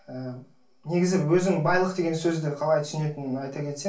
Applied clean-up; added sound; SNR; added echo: none; none; none; reverberation time 0.3 s.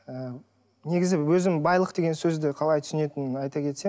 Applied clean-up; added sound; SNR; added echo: none; none; none; none.